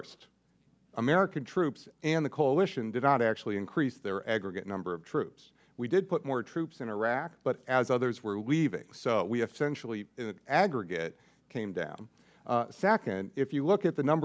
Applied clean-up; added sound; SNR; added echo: none; none; none; none.